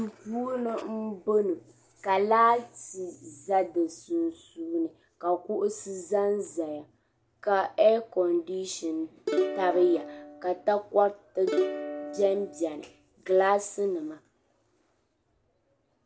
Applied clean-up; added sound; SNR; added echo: none; Plucked string instrument; 4 dB; none.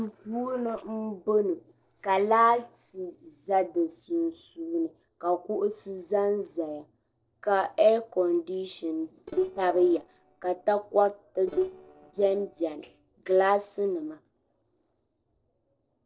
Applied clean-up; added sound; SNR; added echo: neural separator model SepFormer DNS4.